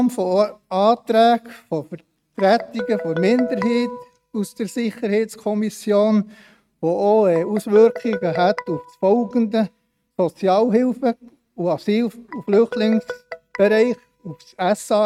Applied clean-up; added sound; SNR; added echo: neural mask model RNNoise.